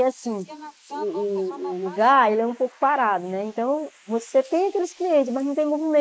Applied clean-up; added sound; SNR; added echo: neural mask model Resemble Enhance denoiser.